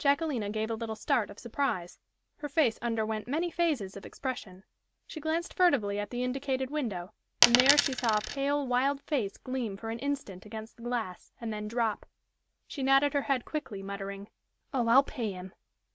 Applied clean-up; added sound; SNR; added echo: none; Coin (dropping); -3 dB; none.